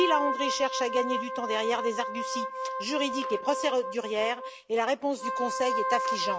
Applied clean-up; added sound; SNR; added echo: none; Wind instrument, woodwind instrument; 3 dB; none.